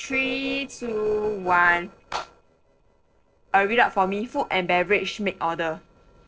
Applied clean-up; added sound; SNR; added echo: neural separator model SepFormer DNS4.